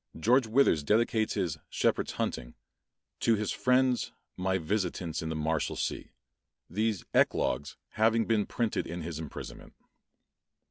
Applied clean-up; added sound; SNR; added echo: none; none; none; none.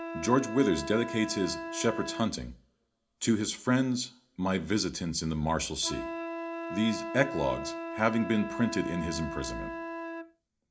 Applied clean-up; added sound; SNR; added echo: none; Wind instrument, woodwind instrument; 9 dB; reverberation time 0.4 s.